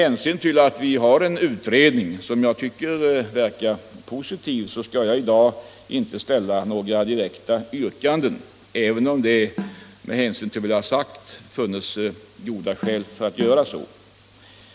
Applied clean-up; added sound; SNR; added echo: none; Snare drum; 10 dB; none.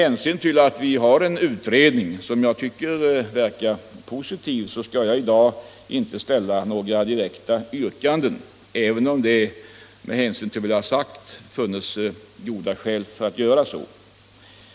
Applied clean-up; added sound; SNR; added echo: none; none; none; none.